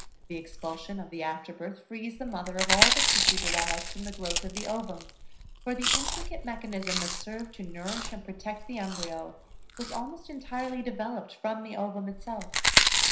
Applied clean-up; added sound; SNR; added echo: none; Chewing, mastication; -5 dB; reverberation time 0.5 s.